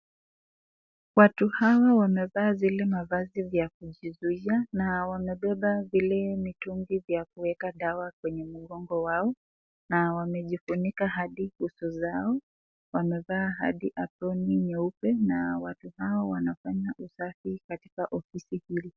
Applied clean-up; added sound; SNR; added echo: none; none; none; none.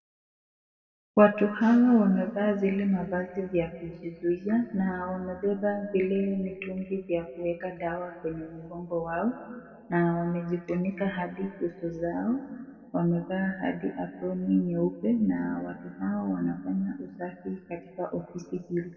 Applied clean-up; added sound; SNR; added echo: none; none; none; reverberation time 1.8 s.